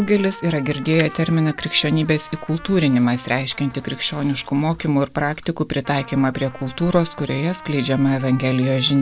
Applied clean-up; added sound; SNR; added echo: none; Trumpet + Splash, splatter; 19 dB; none.